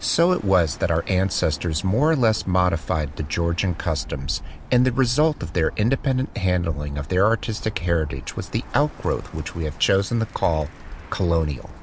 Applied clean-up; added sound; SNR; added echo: none; Bird; 14 dB; none.